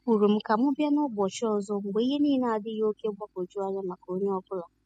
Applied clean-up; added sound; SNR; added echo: classical method spectral subtraction.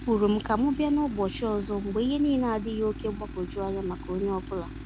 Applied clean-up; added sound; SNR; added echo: none; Tools; 11 dB; none.